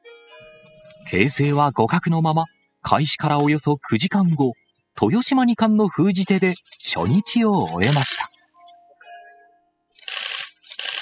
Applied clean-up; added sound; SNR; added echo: classical method spectral subtraction.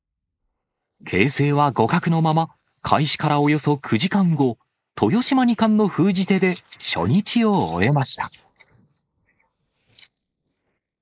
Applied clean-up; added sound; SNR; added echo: neural mask model Resemble Enhance denoiser.